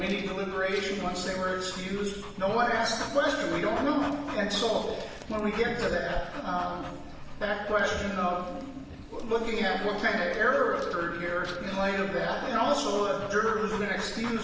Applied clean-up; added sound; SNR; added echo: none; Dog; 14 dB; reverberation time 1.0 s.